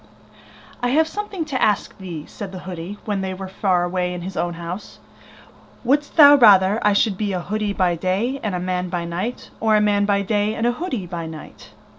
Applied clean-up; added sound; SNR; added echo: none; none; none; none.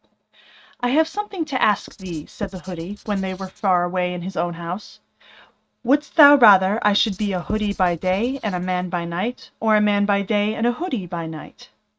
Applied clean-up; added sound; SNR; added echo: neural mask model RNNoise.